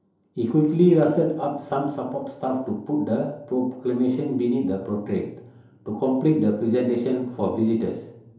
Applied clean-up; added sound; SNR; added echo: none; none; none; reverberation time 2.8 s.